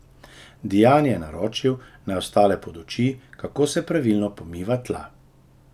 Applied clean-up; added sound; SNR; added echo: none; none; none; none.